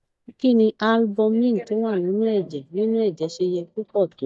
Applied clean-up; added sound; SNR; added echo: neural mask model DeepFilterNet 3.